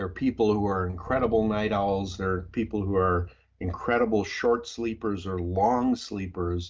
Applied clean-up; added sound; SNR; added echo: neural mask model RNNoise.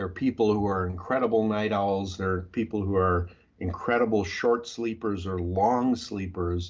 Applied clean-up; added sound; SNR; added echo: none; none; none; none.